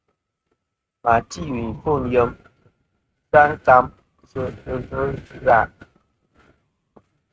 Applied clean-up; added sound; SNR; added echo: neural mask model RNNoise.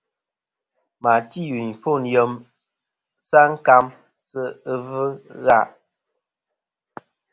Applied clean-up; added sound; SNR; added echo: none; none; none; none.